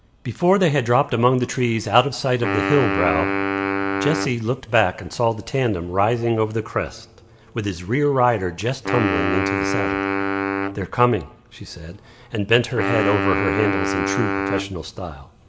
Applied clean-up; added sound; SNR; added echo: none; Wind instrument, woodwind instrument; 3 dB; reverberation time 2.2 s.